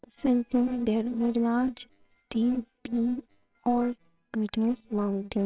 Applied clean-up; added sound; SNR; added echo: neural separator model SepFormer WHAMR!.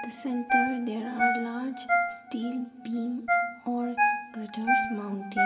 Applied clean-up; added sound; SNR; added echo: none; Ringtone; -4 dB; reverberation time 2.5 s.